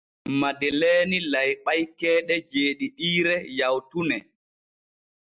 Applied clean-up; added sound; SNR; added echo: none; none; none; none.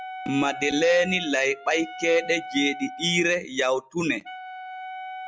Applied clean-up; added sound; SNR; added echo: none; Wind instrument, woodwind instrument; 13 dB; none.